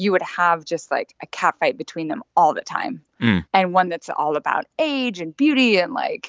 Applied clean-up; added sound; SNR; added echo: none; none; none; none.